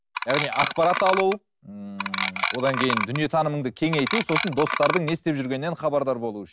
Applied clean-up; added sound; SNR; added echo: none; Clock; 1 dB; none.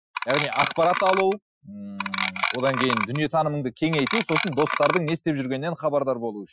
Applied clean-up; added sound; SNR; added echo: classical method Wiener filter.